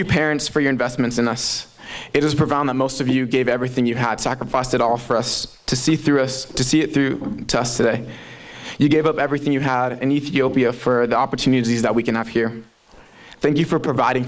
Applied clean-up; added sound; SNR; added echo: neural mask model Resemble Enhance denoiser.